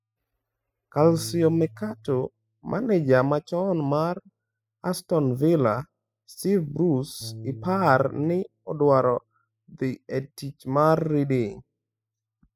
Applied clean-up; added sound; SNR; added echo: classical method spectral subtraction.